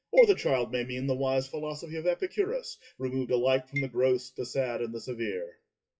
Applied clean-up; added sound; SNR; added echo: classical method WPE with log-MMSE.